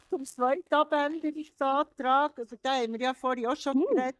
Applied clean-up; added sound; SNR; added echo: neural mask model DeepFilterNet 3.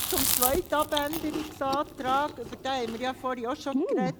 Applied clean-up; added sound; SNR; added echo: none; Chewing, mastication; 2 dB; none.